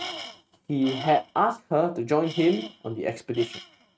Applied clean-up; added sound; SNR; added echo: neural mask model RNNoise.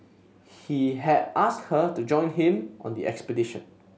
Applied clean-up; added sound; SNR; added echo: none; none; none; none.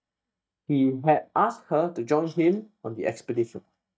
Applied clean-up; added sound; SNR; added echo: neural mask model DeepFilterNet 3.